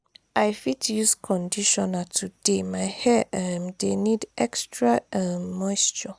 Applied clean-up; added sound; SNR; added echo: none; none; none; none.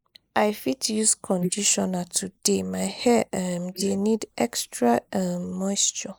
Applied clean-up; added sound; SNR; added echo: neural mask model Resemble Enhance denoiser.